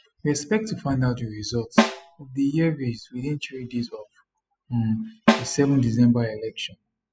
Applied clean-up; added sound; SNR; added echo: classical method spectral subtraction.